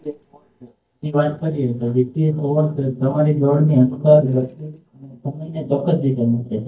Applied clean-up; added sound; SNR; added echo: neural mask model DeepFilterNet 3.